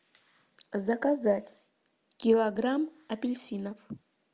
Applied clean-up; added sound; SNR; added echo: none; none; none; none.